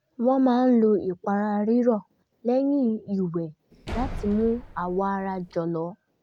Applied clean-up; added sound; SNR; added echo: none; Slam; 12 dB; none.